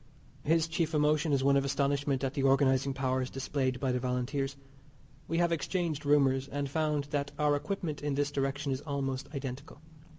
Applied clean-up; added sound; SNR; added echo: none; none; none; none.